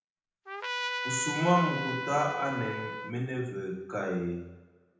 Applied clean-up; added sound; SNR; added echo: none; Trumpet; 4 dB; reverberation time 0.9 s.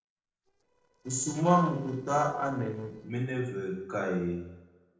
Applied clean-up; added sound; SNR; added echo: neural separator model SepFormer DNS4.